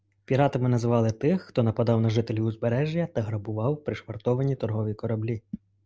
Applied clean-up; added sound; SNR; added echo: none; none; none; none.